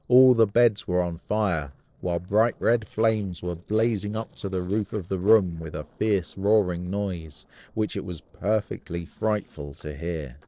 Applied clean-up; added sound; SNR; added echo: neural separator model SepFormer DNS4.